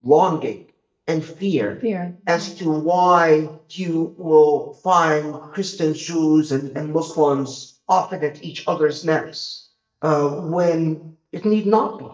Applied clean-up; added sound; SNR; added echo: neural mask model DeepFilterNet 3.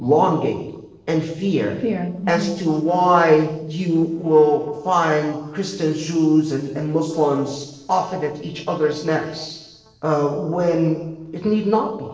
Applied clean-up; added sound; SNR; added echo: neural separator model SepFormer DNS4.